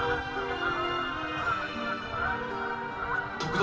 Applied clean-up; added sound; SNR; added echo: none; Fowl; -2 dB; reverberation time 0.3 s.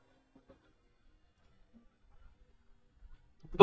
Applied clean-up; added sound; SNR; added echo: neural mask model DeepFilterNet 3.